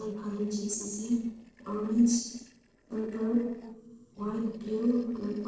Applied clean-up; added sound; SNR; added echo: neural separator model SepFormer DNS4.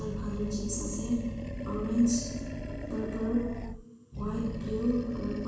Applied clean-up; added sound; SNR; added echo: none; Animal; 4 dB; reverberation time 1.2 s.